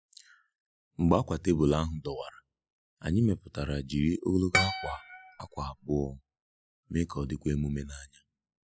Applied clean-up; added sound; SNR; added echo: classical method spectral subtraction.